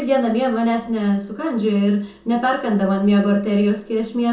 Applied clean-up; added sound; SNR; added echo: none; none; none; reverberation time 0.5 s.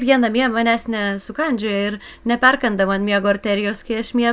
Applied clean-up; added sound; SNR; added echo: none; none; none; none.